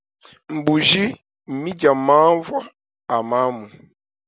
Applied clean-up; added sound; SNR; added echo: none; none; none; none.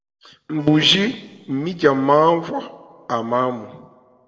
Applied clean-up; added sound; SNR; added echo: neural separator model SepFormer DNS4.